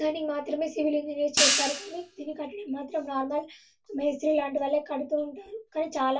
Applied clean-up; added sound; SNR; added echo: none; Hi-hat; -1 dB; reverberation time 0.2 s.